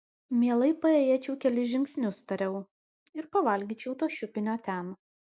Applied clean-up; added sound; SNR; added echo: none; none; none; none.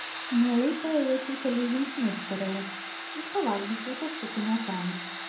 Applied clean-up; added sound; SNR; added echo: none; Domestic sounds, home sounds; 8 dB; reverberation time 0.6 s.